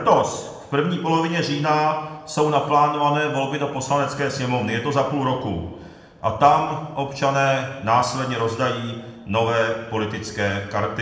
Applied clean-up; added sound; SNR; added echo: none; none; none; reverberation time 0.9 s.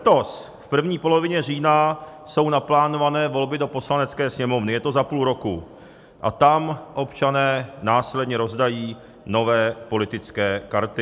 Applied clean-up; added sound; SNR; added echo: none; none; none; none.